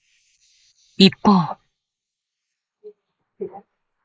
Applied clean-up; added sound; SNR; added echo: neural mask model Resemble Enhance denoiser.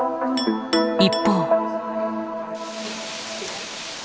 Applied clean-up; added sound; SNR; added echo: none; Chink, clink; 15 dB; none.